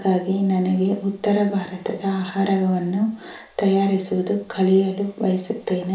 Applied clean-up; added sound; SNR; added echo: none; none; none; reverberation time 0.5 s.